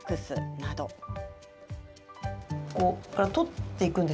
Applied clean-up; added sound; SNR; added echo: none; none; none; none.